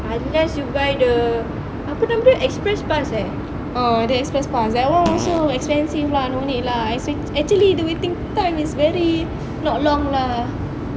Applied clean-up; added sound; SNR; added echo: none; Fart; 9 dB; none.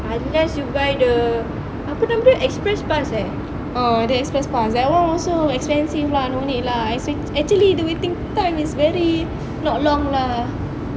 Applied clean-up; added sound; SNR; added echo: none; none; none; none.